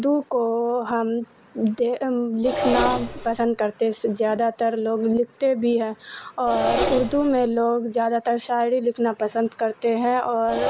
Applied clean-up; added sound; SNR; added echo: none; Engine; 10 dB; none.